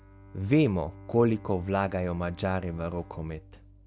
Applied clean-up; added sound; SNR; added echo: none; Bowed string instrument; 20 dB; none.